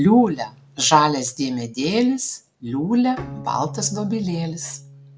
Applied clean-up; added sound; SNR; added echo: none; Bowed string instrument; 18 dB; none.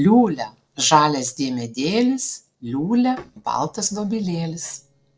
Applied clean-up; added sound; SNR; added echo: neural separator model SepFormer DNS4.